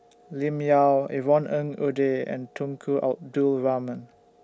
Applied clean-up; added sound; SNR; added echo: none; none; none; none.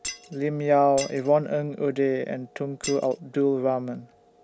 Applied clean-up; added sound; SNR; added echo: none; Shatter; 12 dB; none.